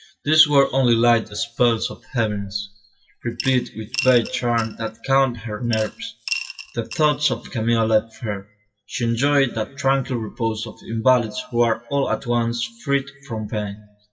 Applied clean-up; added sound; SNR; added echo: classical method WPE with log-MMSE.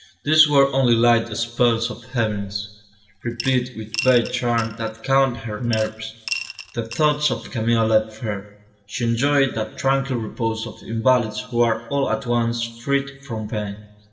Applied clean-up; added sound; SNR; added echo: none; Coin (dropping) / Glass; 13 dB; reverberation time 0.9 s.